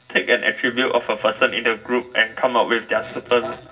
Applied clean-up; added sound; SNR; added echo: none; none; none; reverberation time 0.4 s.